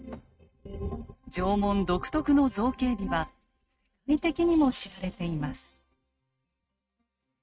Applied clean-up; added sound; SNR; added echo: neural mask model RNNoise.